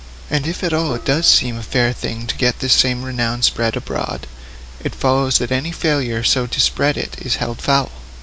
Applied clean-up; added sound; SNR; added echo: none; Gong; 13 dB; none.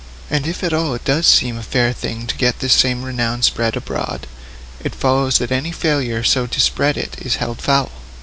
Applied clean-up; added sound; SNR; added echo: none; none; none; none.